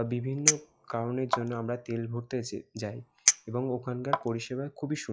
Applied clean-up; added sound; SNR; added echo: classical method log-MMSE.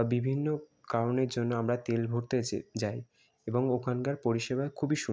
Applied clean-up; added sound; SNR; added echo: none; none; none; none.